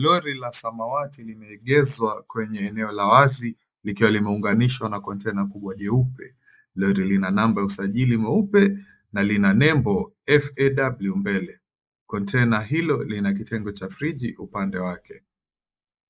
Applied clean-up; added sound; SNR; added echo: neural mask model Resemble Enhance denoiser.